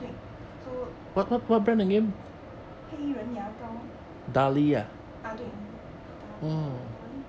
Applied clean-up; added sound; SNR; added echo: none; none; none; none.